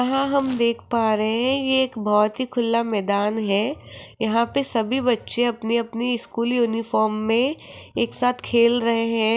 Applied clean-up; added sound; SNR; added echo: none; none; none; none.